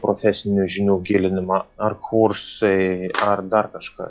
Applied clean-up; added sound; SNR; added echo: classical method log-MMSE.